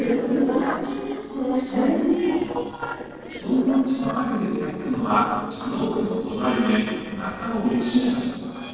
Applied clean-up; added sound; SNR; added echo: neural separator model SepFormer DNS4.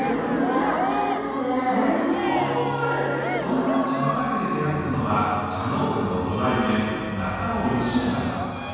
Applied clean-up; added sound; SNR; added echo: none; Cheering; 10 dB; reverberation time 2.1 s.